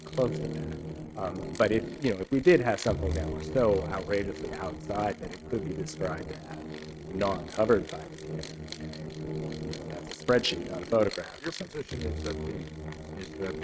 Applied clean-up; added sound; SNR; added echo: neural mask model RNNoise.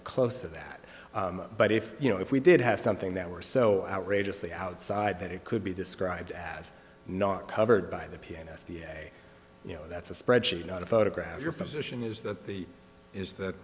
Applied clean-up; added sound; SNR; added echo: none; none; none; none.